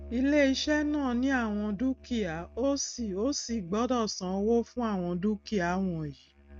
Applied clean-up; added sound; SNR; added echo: neural mask model RNNoise.